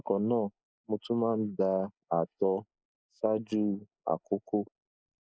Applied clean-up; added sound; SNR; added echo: neural mask model Resemble Enhance denoiser.